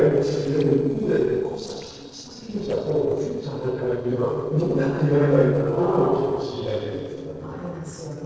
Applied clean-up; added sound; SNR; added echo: neural separator model SepFormer DNS4.